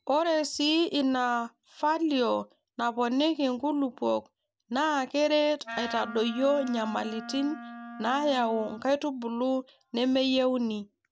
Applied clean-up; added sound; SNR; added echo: none; Wind instrument, woodwind instrument; 13 dB; none.